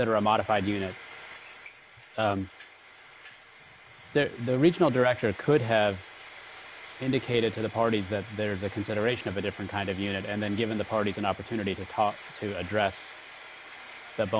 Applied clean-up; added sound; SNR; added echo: none; Frying (food); 17 dB; none.